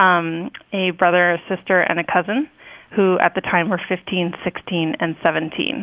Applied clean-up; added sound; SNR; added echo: none; none; none; none.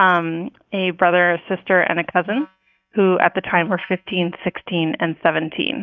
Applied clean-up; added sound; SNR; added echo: neural mask model DeepFilterNet 3.